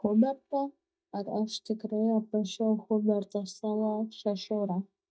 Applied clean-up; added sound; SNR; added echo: neural mask model DeepFilterNet 3.